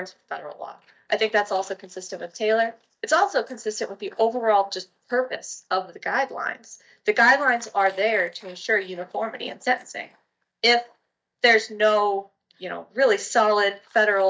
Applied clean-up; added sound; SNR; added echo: neural mask model DeepFilterNet 3.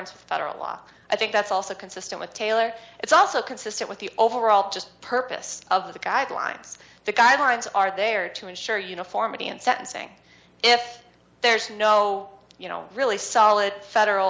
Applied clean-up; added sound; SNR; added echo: none; none; none; none.